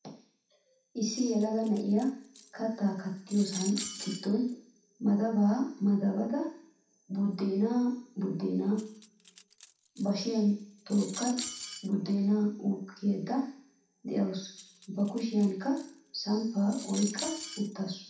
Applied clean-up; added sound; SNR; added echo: none; Cutlery, silverware; 14 dB; reverberation time 0.7 s.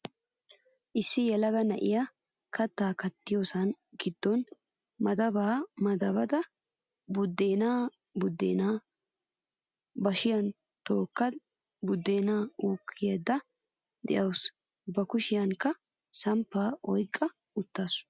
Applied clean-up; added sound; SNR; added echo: none; none; none; none.